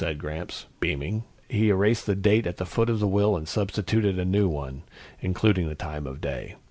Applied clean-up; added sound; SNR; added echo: none; none; none; none.